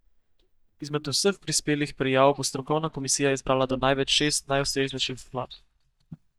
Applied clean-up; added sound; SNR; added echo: neural mask model DeepFilterNet 3.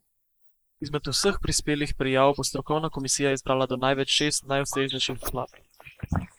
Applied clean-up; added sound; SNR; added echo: neural mask model Resemble Enhance denoiser.